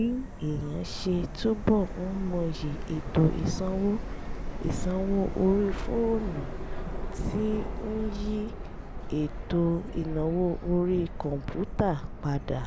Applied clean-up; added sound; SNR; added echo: none; Subway, metro, underground; 5 dB; none.